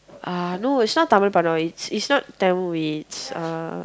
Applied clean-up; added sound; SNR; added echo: none; none; none; none.